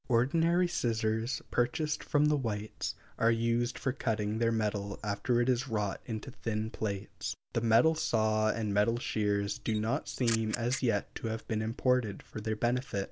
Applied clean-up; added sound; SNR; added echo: none; Camera; 11 dB; none.